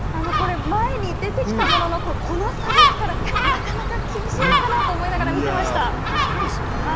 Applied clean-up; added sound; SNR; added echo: none; Gull, seagull; -2 dB; none.